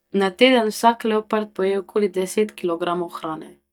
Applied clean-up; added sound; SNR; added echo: neural mask model DeepFilterNet 3.